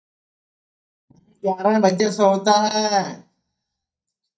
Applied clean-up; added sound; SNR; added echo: neural mask model DeepFilterNet 3.